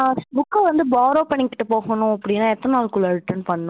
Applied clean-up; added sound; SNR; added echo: none; none; none; none.